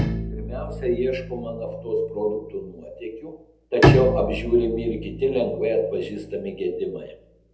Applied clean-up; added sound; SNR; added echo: none; Bowed string instrument; 2 dB; reverberation time 0.8 s.